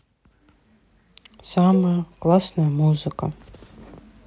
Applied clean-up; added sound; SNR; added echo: none; Cowbell; 18 dB; none.